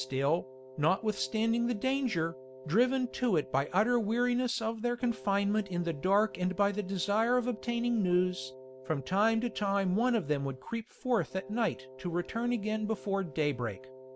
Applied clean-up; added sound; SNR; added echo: none; Wind instrument, woodwind instrument; 19 dB; none.